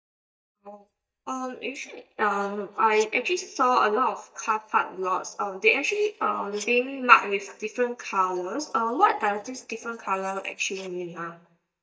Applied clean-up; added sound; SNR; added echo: neural mask model DeepFilterNet 3.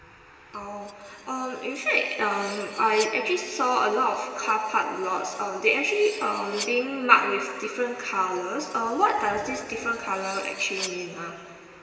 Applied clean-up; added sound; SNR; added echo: none; Cutlery, silverware; 17 dB; reverberation time 2.8 s.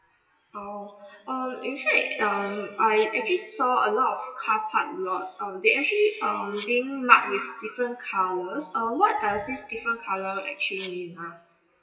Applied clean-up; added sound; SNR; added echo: classical method WPE with log-MMSE.